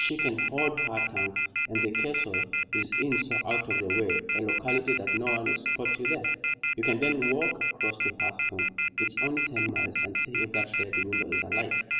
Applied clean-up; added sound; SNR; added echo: none; Telephone; -4 dB; reverberation time 1.0 s.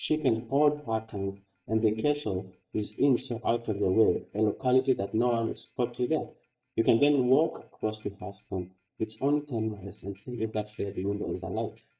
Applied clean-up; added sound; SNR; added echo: neural mask model DeepFilterNet 3.